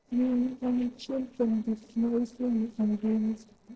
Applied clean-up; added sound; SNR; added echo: neural separator model SepFormer DNS4.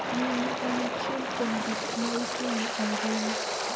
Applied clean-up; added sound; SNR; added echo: none; Waves, surf; -2 dB; reverberation time 1.2 s.